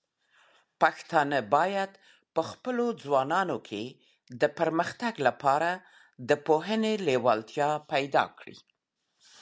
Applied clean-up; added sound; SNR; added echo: none; none; none; none.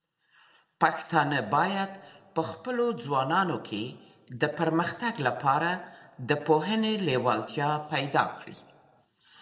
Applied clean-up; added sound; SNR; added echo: none; none; none; reverberation time 1.7 s.